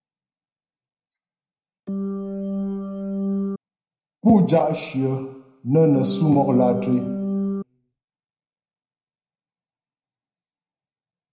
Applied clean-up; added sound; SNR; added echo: none; Organ; 1 dB; reverberation time 0.8 s.